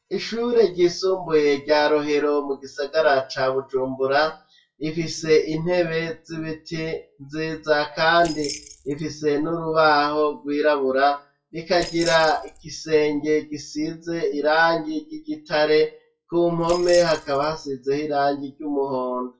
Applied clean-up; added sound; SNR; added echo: classical method WPE with log-MMSE.